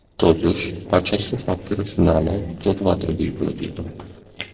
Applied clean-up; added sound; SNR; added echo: neural separator model SepFormer DNS4.